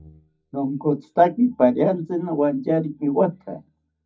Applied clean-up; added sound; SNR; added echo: neural mask model DeepFilterNet 3.